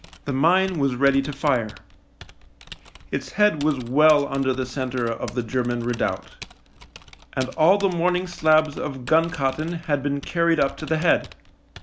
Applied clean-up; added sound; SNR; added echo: none; Typing; 20 dB; none.